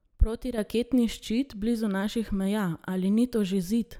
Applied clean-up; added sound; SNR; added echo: none; none; none; none.